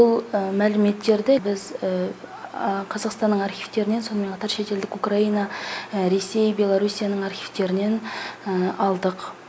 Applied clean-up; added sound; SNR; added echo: none; none; none; none.